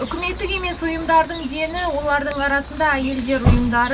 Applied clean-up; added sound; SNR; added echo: none; Chirp, tweet; 4 dB; reverberation time 0.2 s.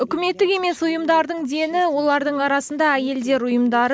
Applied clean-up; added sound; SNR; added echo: none; none; none; none.